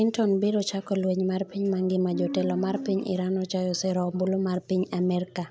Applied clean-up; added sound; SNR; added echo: none; none; none; none.